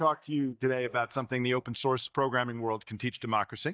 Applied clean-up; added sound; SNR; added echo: neural mask model DeepFilterNet 3.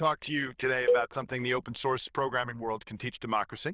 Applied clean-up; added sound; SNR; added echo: neural diffusion model UNIVERSE++.